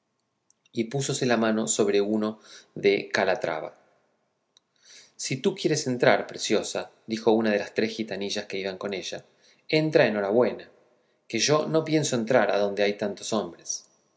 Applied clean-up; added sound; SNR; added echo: none; none; none; none.